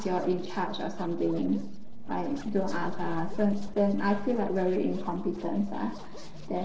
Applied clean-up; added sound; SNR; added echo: neural separator model SepFormer DNS4.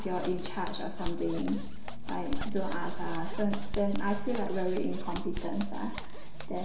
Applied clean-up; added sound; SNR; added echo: none; Zipper (clothing); -4 dB; reverberation time 0.7 s.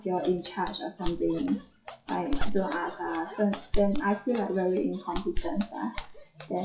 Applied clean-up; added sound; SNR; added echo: classical method WPE with log-MMSE.